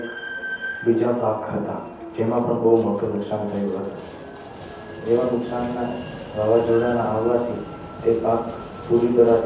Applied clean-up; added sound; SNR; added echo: none; Train; 14 dB; reverberation time 0.9 s.